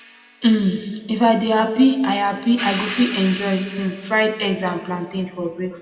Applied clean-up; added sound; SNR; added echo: none; Hi-hat; 16 dB; reverberation time 1.5 s.